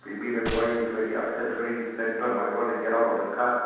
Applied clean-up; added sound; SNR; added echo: none; Gunshot, gunfire; 14 dB; reverberation time 1.2 s.